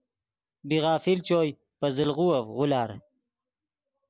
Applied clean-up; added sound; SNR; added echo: none; none; none; none.